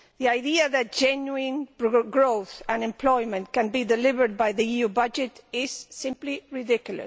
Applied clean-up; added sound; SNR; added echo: none; none; none; none.